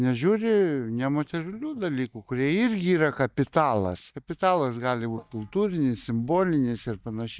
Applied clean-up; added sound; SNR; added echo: neural mask model DeepFilterNet 3.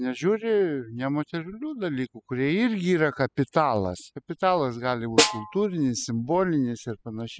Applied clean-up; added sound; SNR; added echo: classical method spectral subtraction.